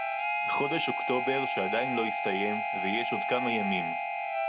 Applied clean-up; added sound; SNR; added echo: none; Harmonica; -2 dB; none.